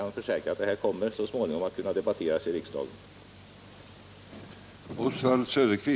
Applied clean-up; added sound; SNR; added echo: none; none; none; none.